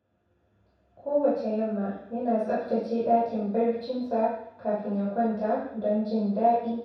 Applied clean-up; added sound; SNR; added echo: none; none; none; reverberation time 0.7 s.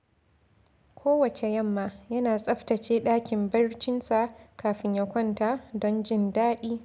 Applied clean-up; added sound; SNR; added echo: none; none; none; none.